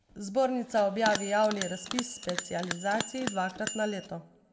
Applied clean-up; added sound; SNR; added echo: none; Bell; 8 dB; reverberation time 0.8 s.